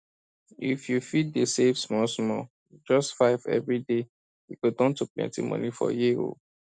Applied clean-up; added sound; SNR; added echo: none; none; none; none.